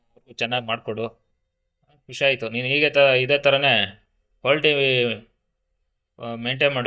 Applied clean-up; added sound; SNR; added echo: neural mask model DeepFilterNet 3.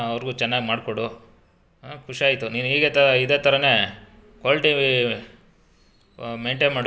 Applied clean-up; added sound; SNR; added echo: none; none; none; none.